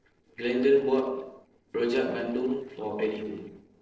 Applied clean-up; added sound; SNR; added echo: neural separator model SepFormer DNS4.